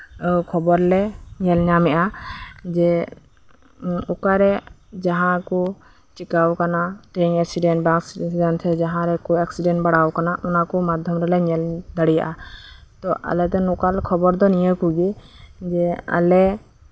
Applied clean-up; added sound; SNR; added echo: none; none; none; none.